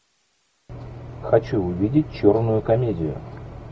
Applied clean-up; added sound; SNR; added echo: none; none; none; none.